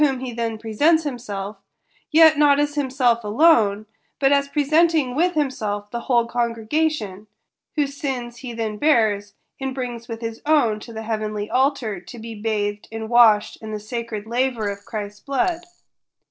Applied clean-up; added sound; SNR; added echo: neural separator model SepFormer DNS4.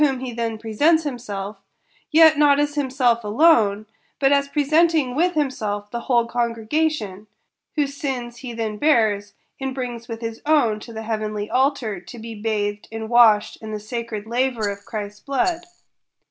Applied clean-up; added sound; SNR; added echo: none; Rattle; 18 dB; none.